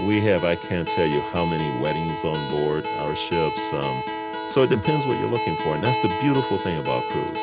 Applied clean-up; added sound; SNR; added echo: none; Acoustic guitar; 3 dB; none.